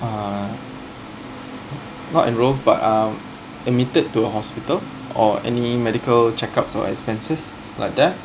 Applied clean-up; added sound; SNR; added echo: none; none; none; none.